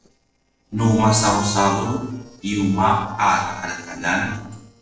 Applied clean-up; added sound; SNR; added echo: neural separator model SepFormer DNS4.